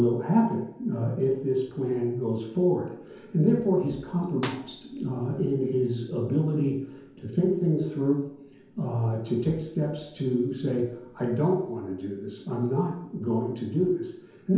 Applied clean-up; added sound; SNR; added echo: none; Clapping; 20 dB; reverberation time 0.9 s.